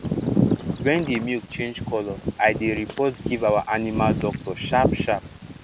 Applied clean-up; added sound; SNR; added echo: none; Bird vocalization, bird call, bird song; 2 dB; none.